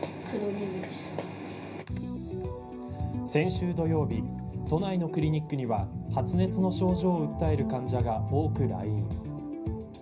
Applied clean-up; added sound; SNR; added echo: none; none; none; reverberation time 0.4 s.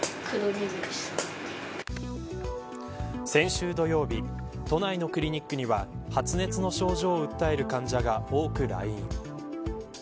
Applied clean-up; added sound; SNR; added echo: none; none; none; none.